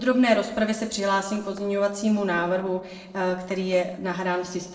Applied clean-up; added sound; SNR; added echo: neural separator model SepFormer DNS4.